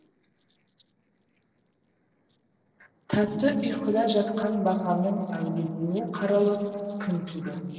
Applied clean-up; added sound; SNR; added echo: neural separator model SepFormer DNS4.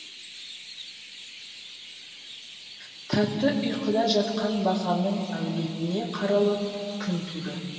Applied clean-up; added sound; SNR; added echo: none; Chirp, tweet; 15 dB; reverberation time 2.6 s.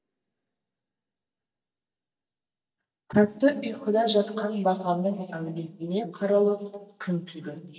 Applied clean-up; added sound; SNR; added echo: neural mask model DeepFilterNet 3.